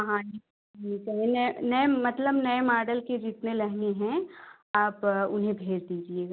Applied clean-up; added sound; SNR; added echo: none; none; none; none.